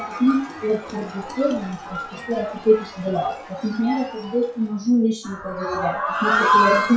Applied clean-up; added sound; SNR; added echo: classical method WPE with log-MMSE.